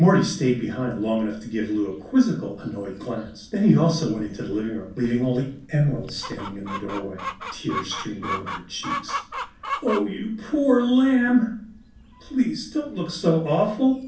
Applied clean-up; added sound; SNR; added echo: none; Chicken, rooster; 14 dB; reverberation time 0.6 s.